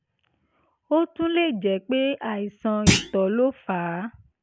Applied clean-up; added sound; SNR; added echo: none; Thump, thud; -5 dB; none.